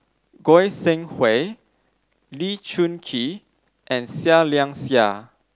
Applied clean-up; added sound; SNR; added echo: none; none; none; none.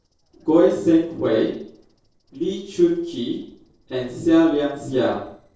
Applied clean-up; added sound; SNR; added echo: neural separator model SepFormer DNS4.